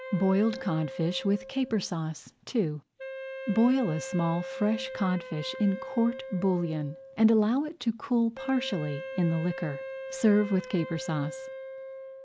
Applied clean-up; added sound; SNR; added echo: none; Wind instrument, woodwind instrument; 12 dB; none.